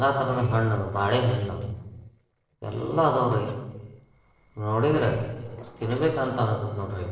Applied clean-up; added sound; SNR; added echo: neural separator model SepFormer DNS4.